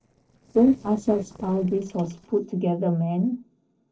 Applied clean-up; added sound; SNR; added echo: neural separator model SepFormer DNS4.